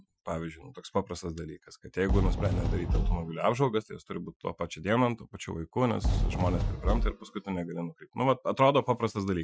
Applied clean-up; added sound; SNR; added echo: classical method Wiener filter.